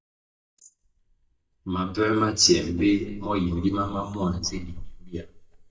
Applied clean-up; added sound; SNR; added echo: neural mask model DeepFilterNet 3.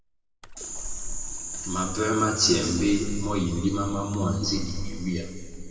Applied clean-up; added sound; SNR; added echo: none; Splash, splatter; 7 dB; reverberation time 2.2 s.